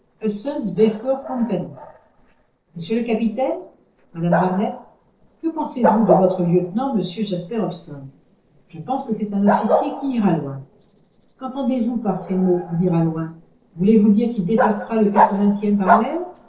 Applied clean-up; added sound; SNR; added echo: neural separator model SepFormer DNS4.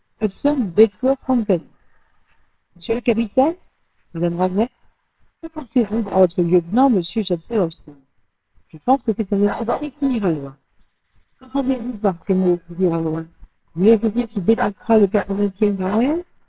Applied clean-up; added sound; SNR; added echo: neural separator model SepFormer WHAMR!.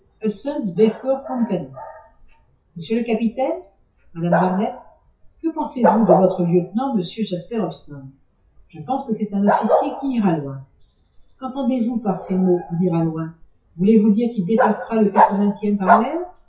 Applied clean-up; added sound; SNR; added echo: classical method WPE with log-MMSE.